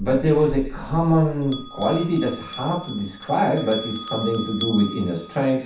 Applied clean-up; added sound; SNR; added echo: none; Bell; 12 dB; reverberation time 0.7 s.